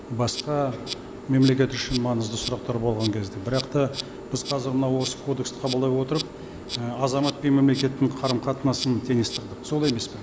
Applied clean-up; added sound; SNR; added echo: none; Insect; 11 dB; none.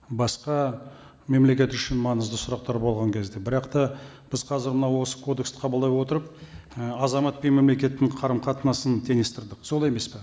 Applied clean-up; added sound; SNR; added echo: none; none; none; none.